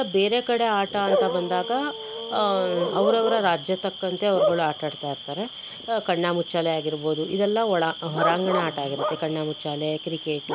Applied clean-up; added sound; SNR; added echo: none; Bark / Cricket; 6 dB; none.